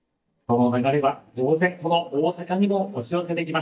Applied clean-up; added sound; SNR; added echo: neural mask model DeepFilterNet 3.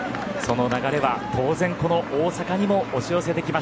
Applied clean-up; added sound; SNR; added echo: none; none; none; none.